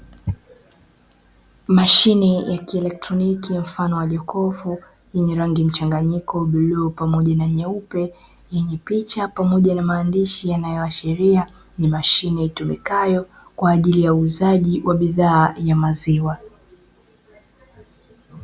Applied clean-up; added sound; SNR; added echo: none; none; none; none.